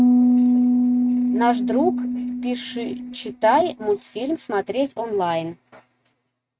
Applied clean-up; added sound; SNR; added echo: neural mask model RNNoise.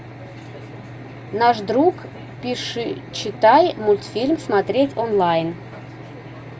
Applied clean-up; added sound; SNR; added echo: none; none; none; none.